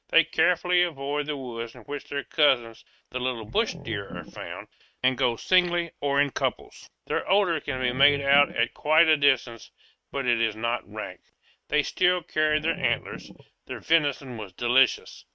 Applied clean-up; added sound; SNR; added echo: neural mask model RNNoise.